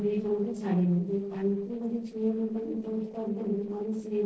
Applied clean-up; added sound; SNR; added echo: neural separator model SepFormer DNS4.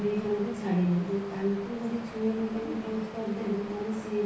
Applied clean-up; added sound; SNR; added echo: none; Water; 14 dB; reverberation time 0.6 s.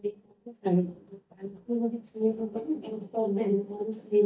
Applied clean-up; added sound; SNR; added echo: neural mask model DeepFilterNet 3.